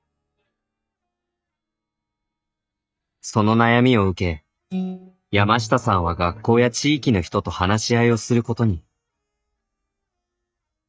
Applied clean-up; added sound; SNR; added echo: neural mask model DeepFilterNet 3.